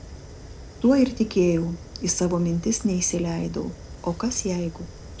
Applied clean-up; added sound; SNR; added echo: none; Fire; 15 dB; none.